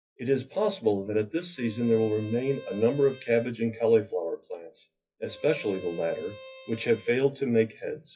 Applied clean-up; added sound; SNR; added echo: classical method WPE with log-MMSE.